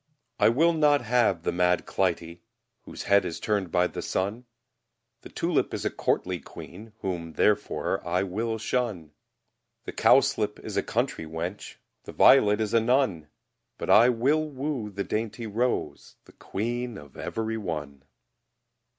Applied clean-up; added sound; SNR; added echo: none; none; none; none.